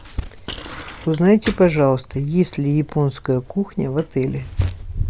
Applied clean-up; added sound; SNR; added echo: none; Bicycle; 9 dB; none.